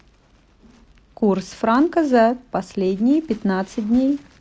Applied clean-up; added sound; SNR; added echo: none; none; none; none.